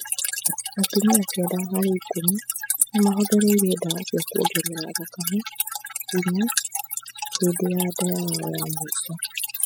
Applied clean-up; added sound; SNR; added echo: classical method spectral subtraction.